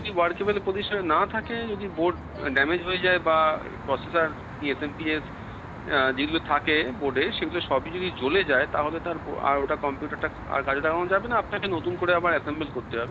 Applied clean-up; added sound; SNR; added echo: none; Traffic noise, roadway noise; 12 dB; none.